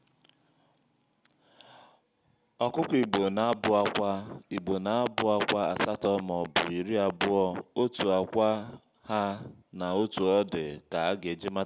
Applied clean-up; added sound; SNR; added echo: none; none; none; none.